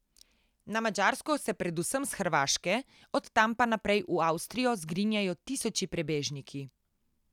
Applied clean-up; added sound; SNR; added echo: none; none; none; none.